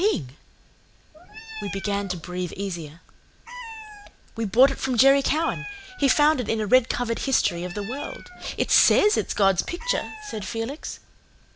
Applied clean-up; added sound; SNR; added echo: none; Meow; 17 dB; none.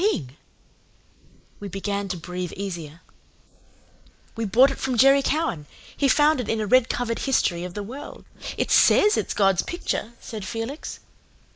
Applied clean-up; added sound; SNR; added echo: neural mask model Resemble Enhance denoiser.